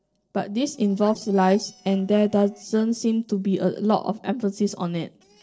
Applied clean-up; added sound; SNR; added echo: neural separator model SepFormer DNS4.